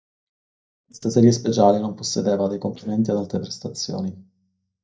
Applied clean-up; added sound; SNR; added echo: neural mask model DeepFilterNet 3.